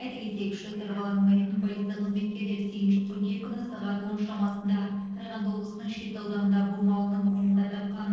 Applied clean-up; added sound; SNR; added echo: neural separator model SepFormer DNS4.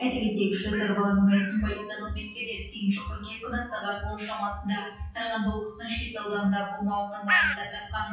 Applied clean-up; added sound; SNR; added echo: classical method WPE with log-MMSE.